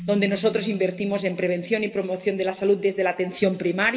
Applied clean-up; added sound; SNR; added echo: none; Keyboard (musical); 17 dB; reverberation time 2.0 s.